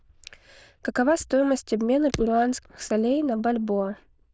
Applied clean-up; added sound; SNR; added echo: neural diffusion model UNIVERSE++.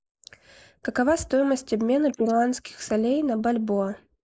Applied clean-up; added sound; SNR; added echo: neural mask model Resemble Enhance denoiser.